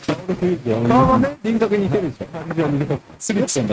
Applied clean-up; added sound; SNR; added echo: neural mask model RNNoise.